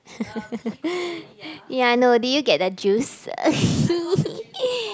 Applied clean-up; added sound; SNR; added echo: none; none; none; none.